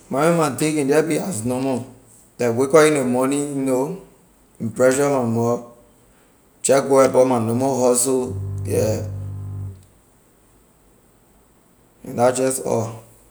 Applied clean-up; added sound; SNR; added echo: none; Bowed string instrument; 8 dB; none.